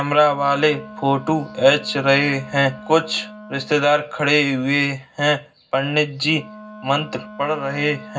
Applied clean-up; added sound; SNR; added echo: none; Wind instrument, woodwind instrument; 19 dB; reverberation time 0.4 s.